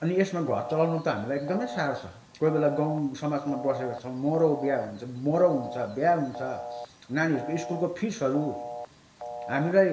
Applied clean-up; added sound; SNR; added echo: none; Telephone; 12 dB; reverberation time 0.9 s.